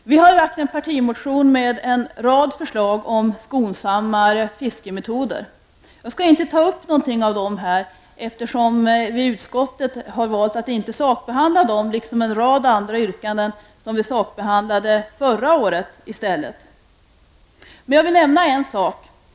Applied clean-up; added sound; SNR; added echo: none; none; none; none.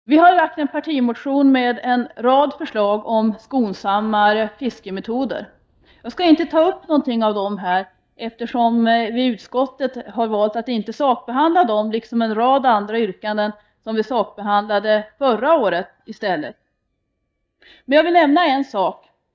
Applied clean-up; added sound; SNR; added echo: neural mask model DeepFilterNet 3.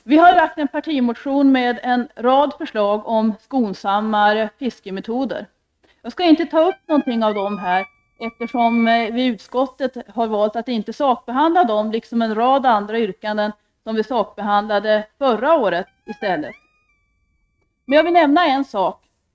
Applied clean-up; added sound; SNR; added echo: neural mask model RNNoise.